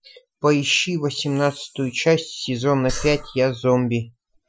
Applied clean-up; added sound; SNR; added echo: classical method Wiener filter.